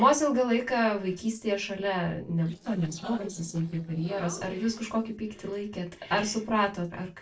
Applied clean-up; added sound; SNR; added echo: neural separator model SepFormer DNS4.